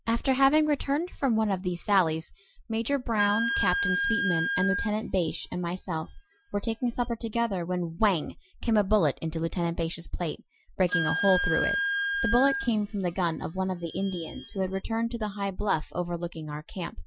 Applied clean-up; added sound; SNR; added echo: classical method Wiener filter.